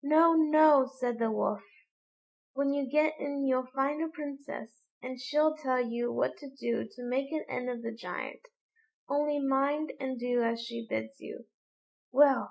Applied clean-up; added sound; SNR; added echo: neural mask model Resemble Enhance denoiser.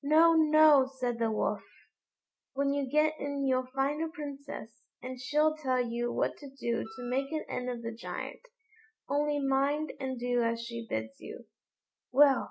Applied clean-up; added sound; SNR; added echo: none; Wind instrument, woodwind instrument; 20 dB; none.